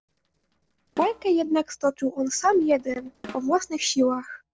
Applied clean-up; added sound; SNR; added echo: neural separator model SepFormer DNS4.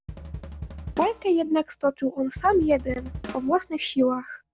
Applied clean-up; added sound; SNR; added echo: none; Drum kit; 14 dB; none.